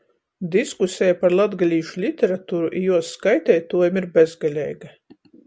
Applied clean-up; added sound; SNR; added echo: none; none; none; none.